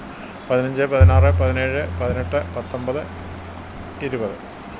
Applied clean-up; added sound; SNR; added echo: none; Bowed string instrument; -4 dB; none.